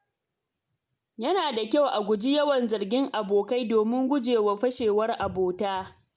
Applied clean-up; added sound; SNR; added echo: none; none; none; none.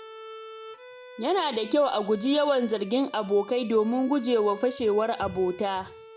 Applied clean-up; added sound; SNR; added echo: none; Bowed string instrument; 19 dB; none.